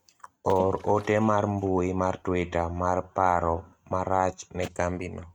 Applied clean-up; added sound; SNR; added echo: neural mask model RNNoise.